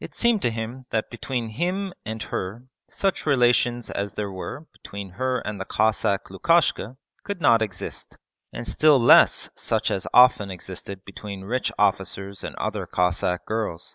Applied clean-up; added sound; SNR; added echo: none; none; none; none.